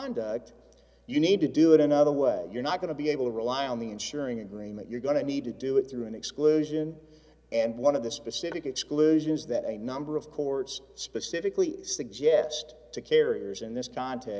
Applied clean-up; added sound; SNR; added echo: none; none; none; none.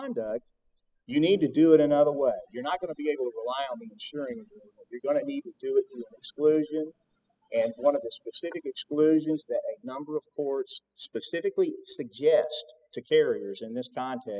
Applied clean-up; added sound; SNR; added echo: classical method spectral subtraction.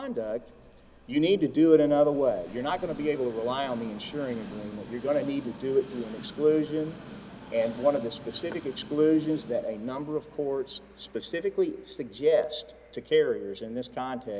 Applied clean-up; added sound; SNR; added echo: none; Train; 18 dB; none.